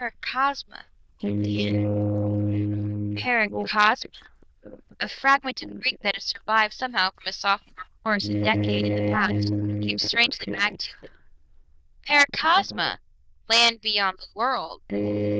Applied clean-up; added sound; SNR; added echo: neural diffusion model UNIVERSE++.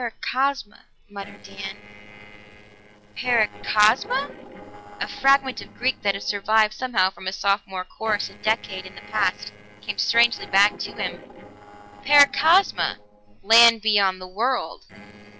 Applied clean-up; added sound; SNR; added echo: neural separator model SepFormer DNS4.